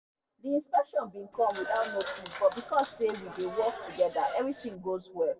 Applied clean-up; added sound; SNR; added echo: none; Applause / Clapping; 11 dB; reverberation time 1.4 s.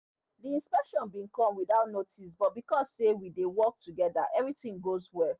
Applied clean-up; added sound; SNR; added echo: none; none; none; none.